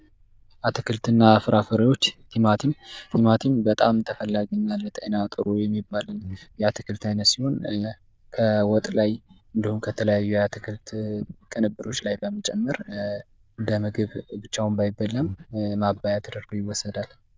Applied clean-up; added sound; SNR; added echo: neural diffusion model UNIVERSE++.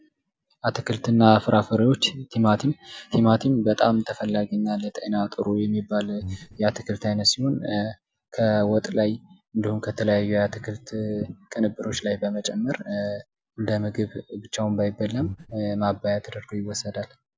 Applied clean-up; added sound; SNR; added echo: none; Breathing; 11 dB; none.